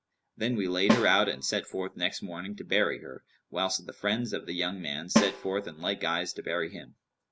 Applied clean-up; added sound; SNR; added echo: none; Snare drum; 1 dB; none.